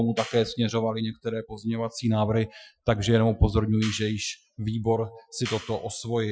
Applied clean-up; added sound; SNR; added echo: classical method Wiener filter.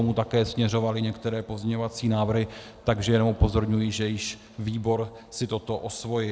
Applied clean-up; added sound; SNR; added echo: none; none; none; none.